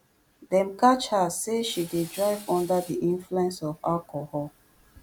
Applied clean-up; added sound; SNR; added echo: none; Tools; 18 dB; none.